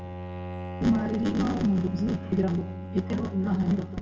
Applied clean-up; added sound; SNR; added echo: none; Bowed string instrument; 9 dB; reverberation time 1.0 s.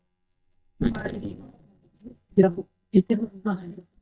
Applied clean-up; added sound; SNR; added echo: neural mask model DeepFilterNet 3.